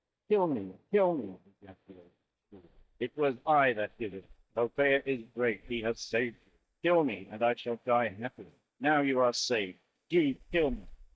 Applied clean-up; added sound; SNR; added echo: neural mask model DeepFilterNet 3.